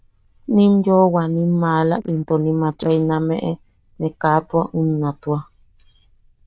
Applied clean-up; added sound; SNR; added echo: neural diffusion model UNIVERSE++.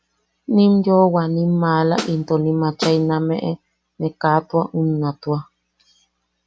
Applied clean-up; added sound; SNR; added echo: none; Snare drum; 9 dB; none.